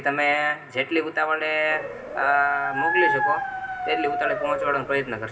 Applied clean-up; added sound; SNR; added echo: none; Dog; 2 dB; reverberation time 0.4 s.